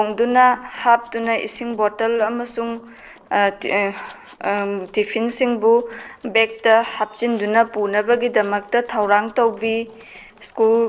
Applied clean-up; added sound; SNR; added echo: neural separator model SepFormer DNS4.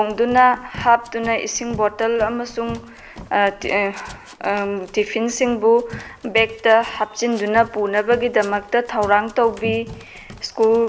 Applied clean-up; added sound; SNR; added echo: none; Run; 19 dB; none.